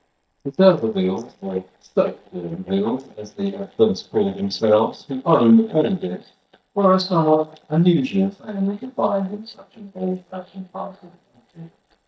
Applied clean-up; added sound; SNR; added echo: neural mask model DeepFilterNet 3.